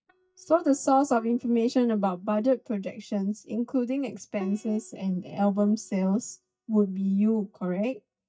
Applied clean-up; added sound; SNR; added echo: neural mask model DeepFilterNet 3.